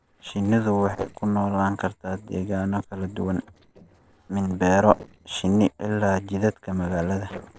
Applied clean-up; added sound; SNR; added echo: neural separator model SepFormer DNS4.